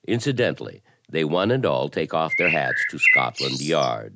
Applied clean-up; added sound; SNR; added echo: none; Bird; -1 dB; none.